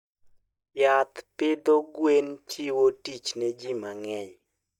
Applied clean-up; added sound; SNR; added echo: neural mask model DeepFilterNet 3.